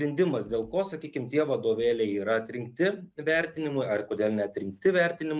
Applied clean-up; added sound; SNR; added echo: none; none; none; none.